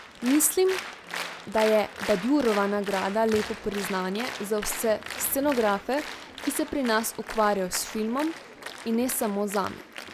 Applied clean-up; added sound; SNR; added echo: none; Applause; 11 dB; none.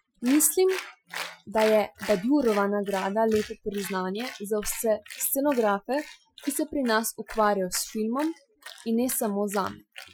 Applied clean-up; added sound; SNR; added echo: classical method Wiener filter.